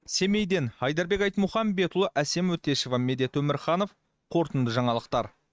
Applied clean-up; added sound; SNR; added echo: neural mask model RNNoise.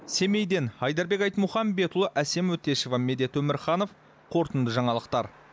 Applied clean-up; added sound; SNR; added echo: none; none; none; none.